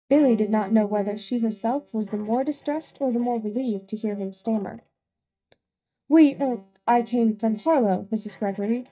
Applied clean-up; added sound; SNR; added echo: neural mask model DeepFilterNet 3.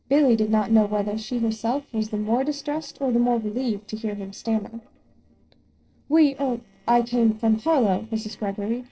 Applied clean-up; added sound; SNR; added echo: neural separator model SepFormer DNS4.